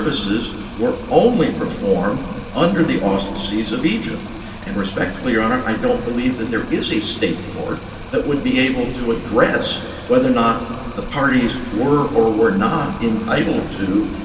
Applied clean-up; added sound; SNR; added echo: none; Stream; 14 dB; reverberation time 2.7 s.